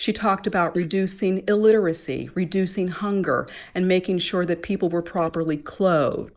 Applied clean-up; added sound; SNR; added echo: neural mask model Resemble Enhance denoiser.